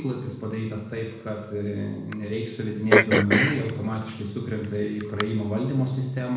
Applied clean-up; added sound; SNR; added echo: none; Cough; -2 dB; reverberation time 0.9 s.